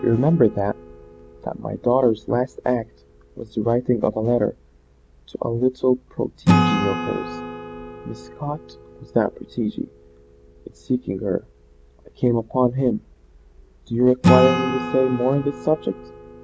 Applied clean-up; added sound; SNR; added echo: none; Acoustic guitar / Strum; 5 dB; none.